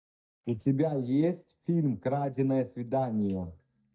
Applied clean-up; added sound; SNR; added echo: neural mask model DeepFilterNet 3.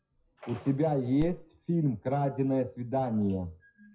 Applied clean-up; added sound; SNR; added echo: classical method WPE with log-MMSE.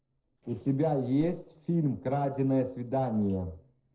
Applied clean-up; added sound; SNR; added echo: neural separator model SepFormer DNS4.